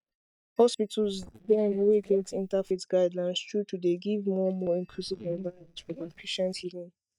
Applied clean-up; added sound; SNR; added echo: neural mask model DeepFilterNet 3.